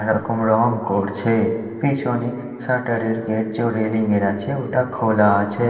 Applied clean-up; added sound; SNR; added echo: none; none; none; reverberation time 2.3 s.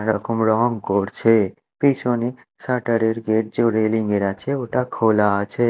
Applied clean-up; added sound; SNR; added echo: none; none; none; none.